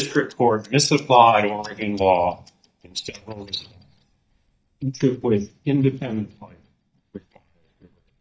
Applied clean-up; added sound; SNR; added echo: neural mask model DeepFilterNet 3.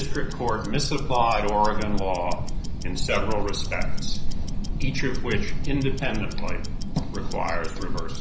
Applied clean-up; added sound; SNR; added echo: none; Tick-tock; -4 dB; reverberation time 0.5 s.